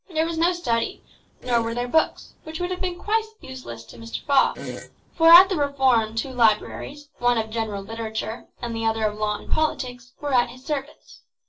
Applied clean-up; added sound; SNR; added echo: neural separator model SepFormer DNS4.